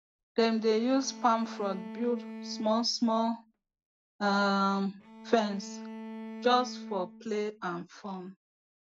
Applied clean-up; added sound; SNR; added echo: neural mask model RNNoise.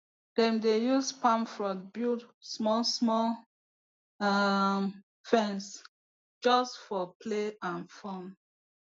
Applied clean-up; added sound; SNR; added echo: none; none; none; none.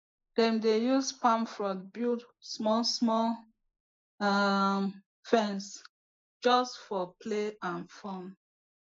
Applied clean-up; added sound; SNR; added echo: neural mask model Resemble Enhance denoiser.